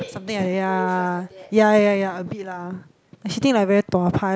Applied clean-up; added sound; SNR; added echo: none; none; none; none.